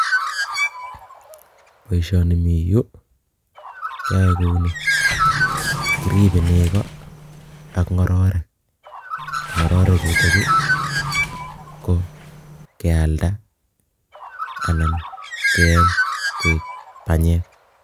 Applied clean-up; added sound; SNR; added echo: none; Sliding door + Bird; 3 dB; none.